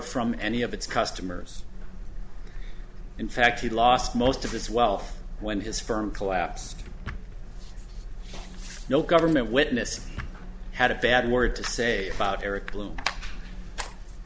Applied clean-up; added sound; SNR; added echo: none; Drawer open or close; 19 dB; none.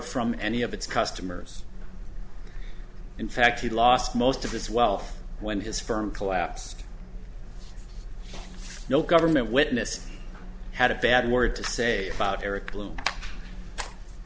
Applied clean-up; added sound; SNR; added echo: none; none; none; none.